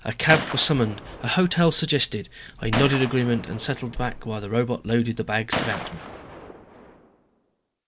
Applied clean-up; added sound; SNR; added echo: none; Gunshot, gunfire; 10 dB; none.